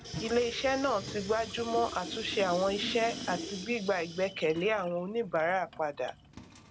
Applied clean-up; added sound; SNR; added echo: none; Sink (filling or washing) / Water tap, faucet; 11 dB; none.